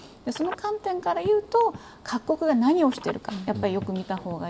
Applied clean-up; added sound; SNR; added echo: none; Telephone; 16 dB; reverberation time 0.7 s.